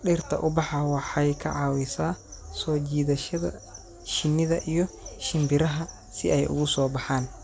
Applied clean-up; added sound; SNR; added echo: none; none; none; none.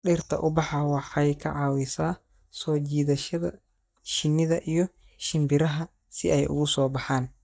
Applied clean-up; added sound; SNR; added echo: neural mask model DeepFilterNet 3.